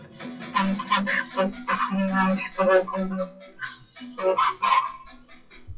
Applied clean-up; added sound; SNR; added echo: classical method WPE with log-MMSE.